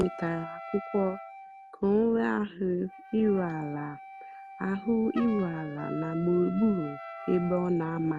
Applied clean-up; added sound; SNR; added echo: none; Trumpet + Wind instrument, woodwind instrument; 14 dB; none.